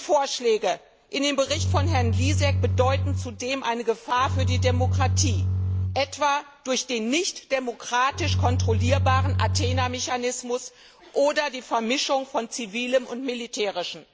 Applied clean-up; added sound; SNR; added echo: none; Bowed string instrument; -2 dB; none.